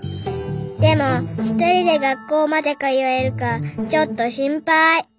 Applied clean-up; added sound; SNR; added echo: none; none; none; none.